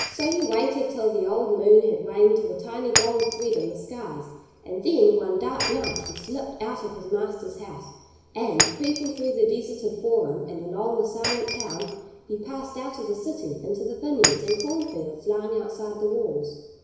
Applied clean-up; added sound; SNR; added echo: none; Shatter; 8 dB; reverberation time 1.0 s.